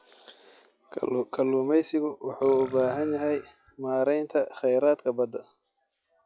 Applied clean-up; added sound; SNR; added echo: classical method log-MMSE.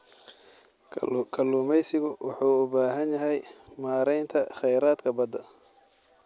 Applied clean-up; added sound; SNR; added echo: none; none; none; none.